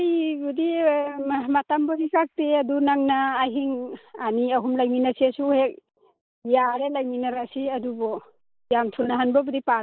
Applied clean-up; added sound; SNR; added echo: neural mask model Resemble Enhance denoiser.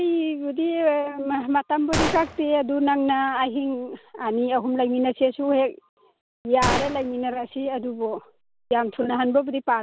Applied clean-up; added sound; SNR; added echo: none; Gunshot, gunfire; 8 dB; none.